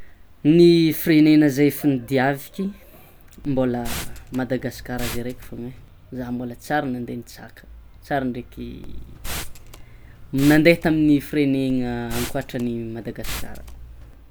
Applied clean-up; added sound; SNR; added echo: none; Liquid; 11 dB; none.